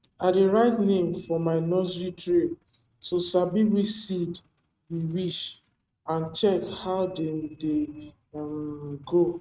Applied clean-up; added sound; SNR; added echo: neural mask model RNNoise.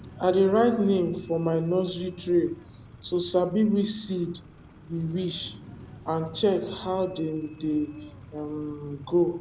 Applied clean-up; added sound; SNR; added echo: none; Screech; 19 dB; none.